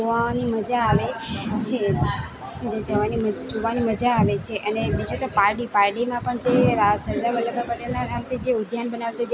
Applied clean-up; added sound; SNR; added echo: none; Bowed string instrument; 15 dB; none.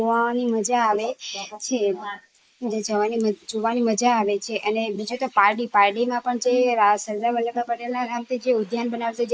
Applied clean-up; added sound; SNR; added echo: neural mask model Resemble Enhance denoiser.